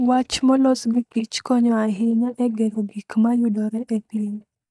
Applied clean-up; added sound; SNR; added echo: neural mask model DeepFilterNet 3.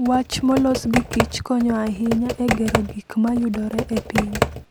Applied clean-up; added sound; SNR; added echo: none; Computer keyboard; 4 dB; none.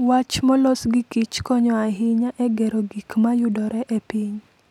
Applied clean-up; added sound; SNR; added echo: none; none; none; none.